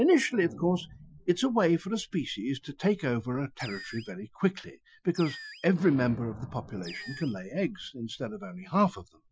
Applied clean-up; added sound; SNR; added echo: classical method Wiener filter.